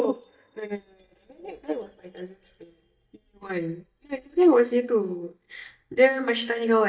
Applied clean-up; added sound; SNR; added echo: neural mask model DeepFilterNet 3.